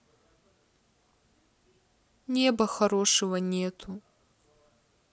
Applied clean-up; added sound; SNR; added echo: none; none; none; none.